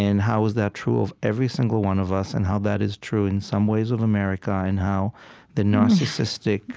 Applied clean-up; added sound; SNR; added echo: none; none; none; none.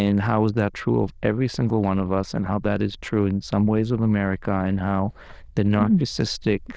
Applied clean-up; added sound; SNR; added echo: neural diffusion model UNIVERSE++.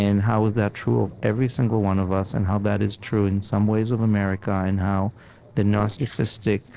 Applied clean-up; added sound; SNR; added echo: neural separator model SepFormer DNS4.